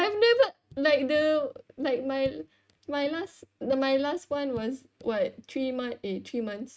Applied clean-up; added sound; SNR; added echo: neural mask model RNNoise.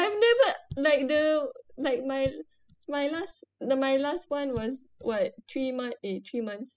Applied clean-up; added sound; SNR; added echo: classical method spectral subtraction.